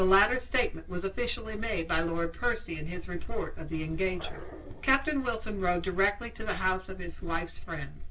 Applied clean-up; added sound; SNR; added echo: none; Growling; 16 dB; reverberation time 0.2 s.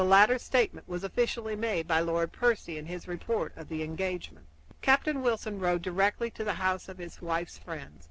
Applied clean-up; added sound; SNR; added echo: none; none; none; none.